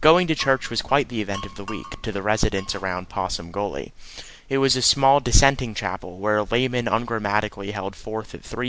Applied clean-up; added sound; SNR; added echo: none; Glass; 17 dB; none.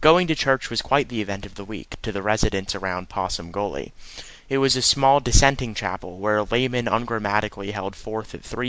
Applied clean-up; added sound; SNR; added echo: none; none; none; none.